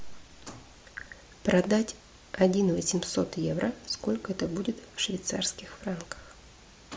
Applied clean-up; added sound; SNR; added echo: none; none; none; none.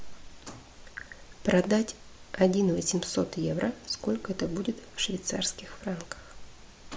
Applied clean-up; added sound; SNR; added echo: none; Boiling; 18 dB; none.